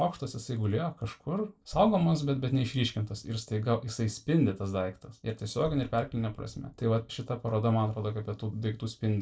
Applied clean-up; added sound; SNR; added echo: neural separator model SepFormer DNS4.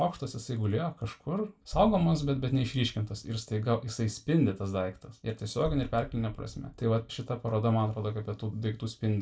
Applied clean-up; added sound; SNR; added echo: none; Boom; 16 dB; reverberation time 0.2 s.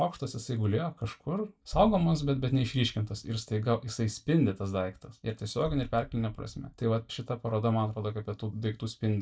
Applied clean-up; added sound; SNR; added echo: neural mask model DeepFilterNet 3.